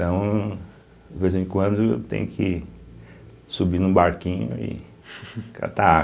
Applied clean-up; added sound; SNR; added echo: none; none; none; none.